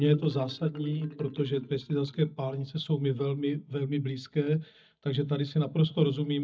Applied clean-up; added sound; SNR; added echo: neural mask model DeepFilterNet 3.